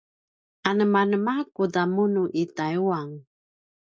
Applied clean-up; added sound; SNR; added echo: none; none; none; none.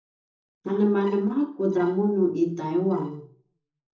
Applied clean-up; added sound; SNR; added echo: neural separator model SepFormer DNS4.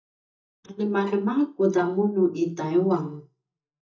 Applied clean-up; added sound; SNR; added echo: neural mask model DeepFilterNet 3.